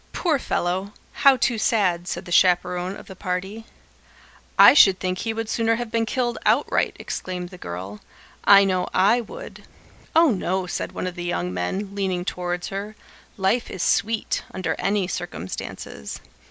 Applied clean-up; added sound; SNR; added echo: none; none; none; none.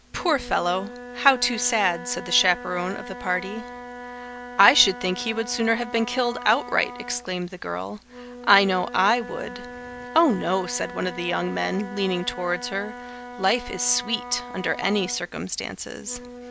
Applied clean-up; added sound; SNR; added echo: none; Wind instrument, woodwind instrument; 13 dB; none.